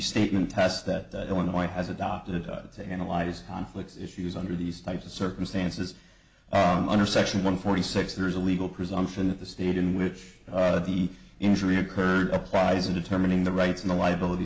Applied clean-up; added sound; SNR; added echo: none; none; none; none.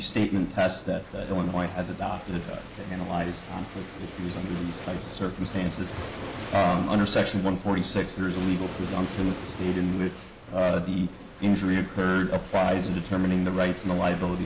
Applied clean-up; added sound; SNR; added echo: none; Waves, surf; 13 dB; none.